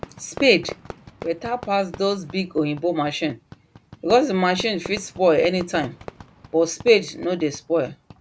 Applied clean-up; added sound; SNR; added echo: none; Fireworks; 18 dB; none.